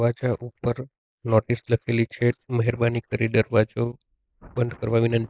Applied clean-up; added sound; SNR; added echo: neural mask model Resemble Enhance denoiser.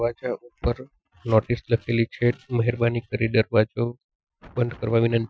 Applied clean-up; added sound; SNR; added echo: classical method Wiener filter.